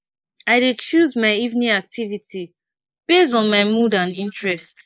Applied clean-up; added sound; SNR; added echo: neural mask model Resemble Enhance denoiser.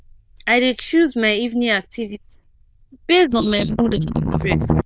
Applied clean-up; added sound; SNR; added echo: neural diffusion model UNIVERSE++.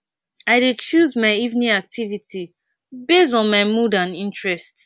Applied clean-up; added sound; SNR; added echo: none; none; none; none.